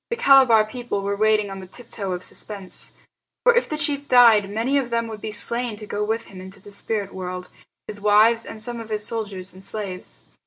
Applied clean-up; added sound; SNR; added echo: none; none; none; none.